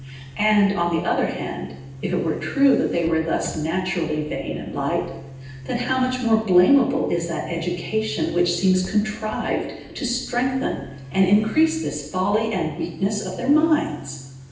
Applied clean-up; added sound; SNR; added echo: none; Boom; 18 dB; reverberation time 0.9 s.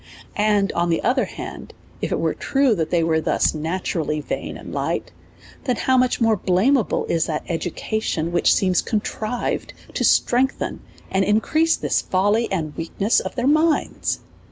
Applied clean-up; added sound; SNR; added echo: none; none; none; none.